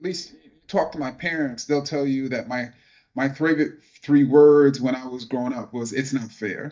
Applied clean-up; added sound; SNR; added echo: neural mask model DeepFilterNet 3.